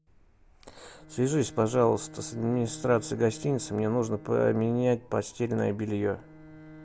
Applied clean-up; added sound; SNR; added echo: none; Bowed string instrument; 20 dB; none.